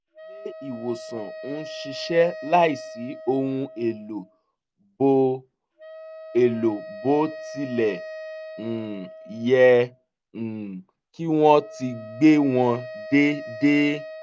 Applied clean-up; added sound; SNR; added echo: none; Wind instrument, woodwind instrument; 15 dB; none.